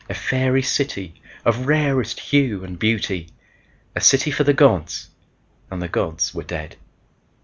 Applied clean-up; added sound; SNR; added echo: none; none; none; none.